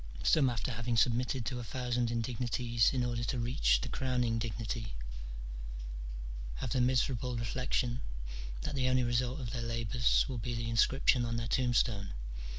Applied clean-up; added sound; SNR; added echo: none; none; none; none.